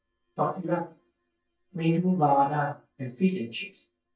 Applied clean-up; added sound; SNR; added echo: neural mask model DeepFilterNet 3.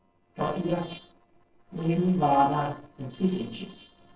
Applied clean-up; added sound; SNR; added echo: neural separator model SepFormer DNS4.